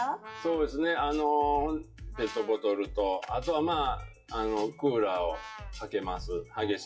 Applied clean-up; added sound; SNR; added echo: classical method WPE with log-MMSE.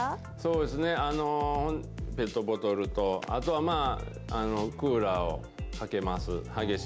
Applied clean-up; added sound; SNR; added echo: none; none; none; none.